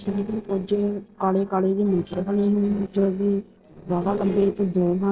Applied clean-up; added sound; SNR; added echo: neural separator model SepFormer DNS4.